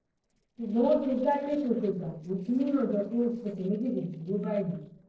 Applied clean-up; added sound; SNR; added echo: neural separator model SepFormer DNS4.